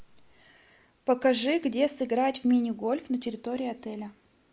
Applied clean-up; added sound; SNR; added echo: none; none; none; none.